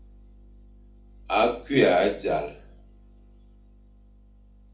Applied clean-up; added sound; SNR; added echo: none; none; none; reverberation time 0.4 s.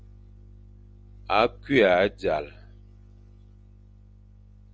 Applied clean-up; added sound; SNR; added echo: none; none; none; none.